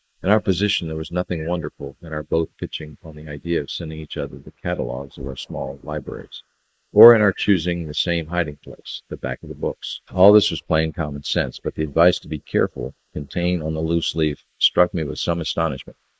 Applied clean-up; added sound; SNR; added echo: neural mask model Resemble Enhance denoiser.